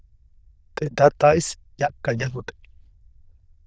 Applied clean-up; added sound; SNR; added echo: neural diffusion model UNIVERSE++.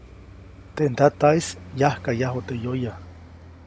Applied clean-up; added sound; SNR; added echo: none; Traffic noise, roadway noise; 17 dB; none.